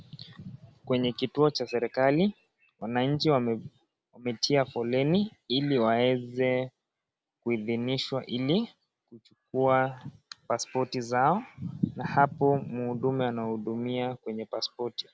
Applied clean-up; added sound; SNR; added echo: none; none; none; none.